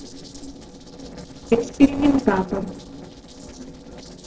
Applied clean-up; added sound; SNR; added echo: neural separator model SepFormer DNS4.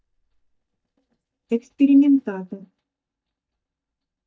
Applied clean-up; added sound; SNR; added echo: neural mask model DeepFilterNet 3.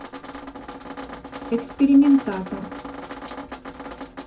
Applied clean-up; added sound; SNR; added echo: none; Drip; 12 dB; reverberation time 0.3 s.